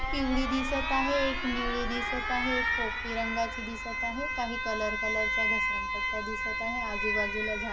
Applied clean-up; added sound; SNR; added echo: none; Alarm; -2 dB; none.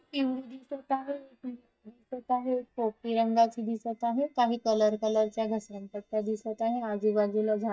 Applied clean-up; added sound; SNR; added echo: neural mask model DeepFilterNet 3.